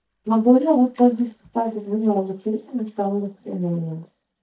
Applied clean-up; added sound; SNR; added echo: neural mask model DeepFilterNet 3.